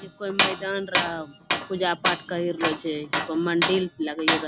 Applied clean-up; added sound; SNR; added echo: none; Tools; 1 dB; none.